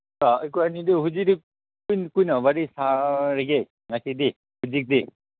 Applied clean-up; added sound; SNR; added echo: none; none; none; none.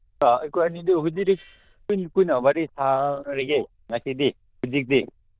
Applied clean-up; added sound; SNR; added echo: neural diffusion model UNIVERSE++.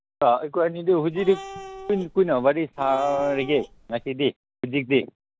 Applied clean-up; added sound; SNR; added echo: none; Cat; 15 dB; none.